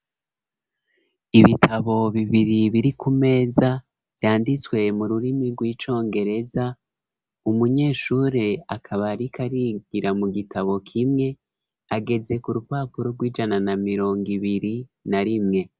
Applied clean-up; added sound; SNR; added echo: none; none; none; none.